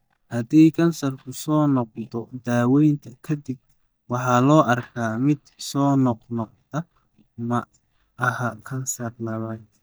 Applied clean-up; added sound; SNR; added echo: neural mask model DeepFilterNet 3.